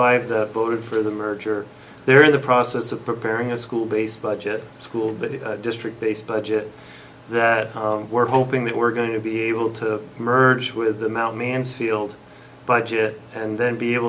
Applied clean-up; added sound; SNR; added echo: none; none; none; none.